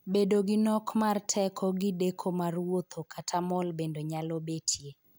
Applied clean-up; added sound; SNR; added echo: none; none; none; none.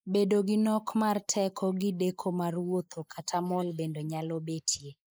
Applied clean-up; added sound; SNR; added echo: neural mask model Resemble Enhance denoiser.